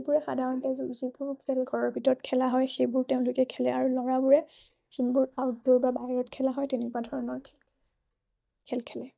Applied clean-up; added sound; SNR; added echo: neural mask model DeepFilterNet 3.